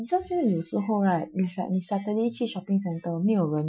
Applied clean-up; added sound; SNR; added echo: classical method Wiener filter.